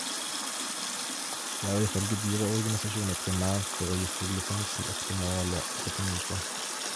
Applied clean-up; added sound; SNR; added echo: none; Water tap, faucet; 0 dB; none.